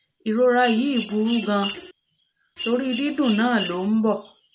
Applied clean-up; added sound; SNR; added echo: none; Mechanisms; 9 dB; none.